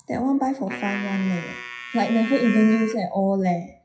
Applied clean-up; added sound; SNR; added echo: classical method WPE with log-MMSE.